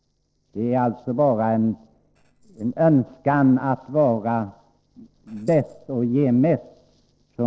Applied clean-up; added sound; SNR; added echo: neural separator model SepFormer DNS4.